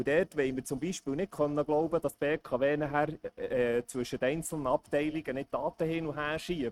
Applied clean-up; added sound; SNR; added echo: neural mask model RNNoise.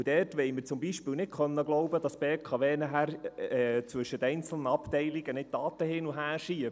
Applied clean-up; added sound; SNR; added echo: none; none; none; none.